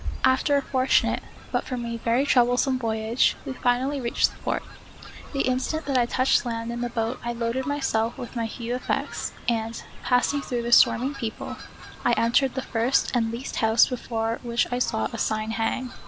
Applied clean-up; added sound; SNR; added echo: none; Fowl; 15 dB; none.